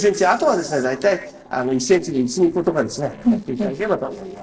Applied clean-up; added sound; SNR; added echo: neural separator model SepFormer DNS4.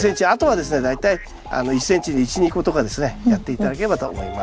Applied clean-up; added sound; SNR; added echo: none; none; none; none.